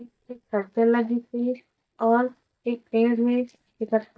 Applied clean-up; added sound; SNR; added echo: neural mask model DeepFilterNet 3.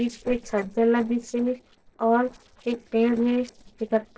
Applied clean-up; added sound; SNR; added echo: neural separator model SepFormer DNS4.